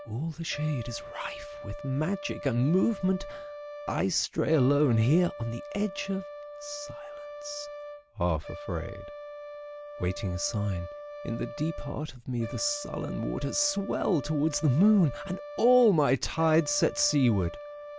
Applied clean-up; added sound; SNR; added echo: none; Brass instrument; 13 dB; none.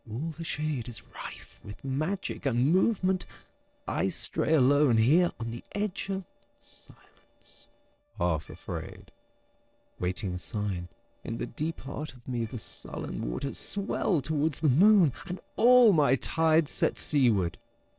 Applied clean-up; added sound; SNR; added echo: neural separator model SepFormer DNS4.